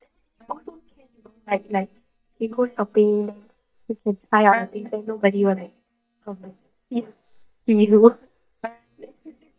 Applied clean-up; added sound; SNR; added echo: neural mask model DeepFilterNet 3.